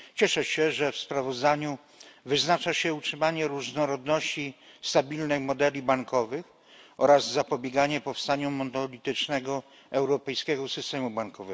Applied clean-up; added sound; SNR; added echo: none; none; none; none.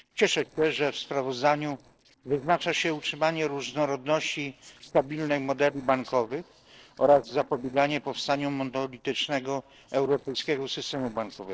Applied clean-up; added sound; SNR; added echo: neural separator model SepFormer DNS4.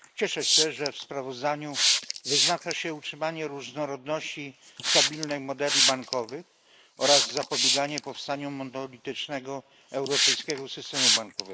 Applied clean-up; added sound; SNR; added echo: neural mask model Resemble Enhance denoiser.